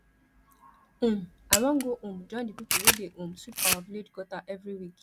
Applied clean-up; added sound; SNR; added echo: none; Camera; -4 dB; none.